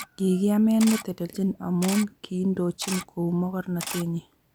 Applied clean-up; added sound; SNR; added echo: none; Camera; 14 dB; none.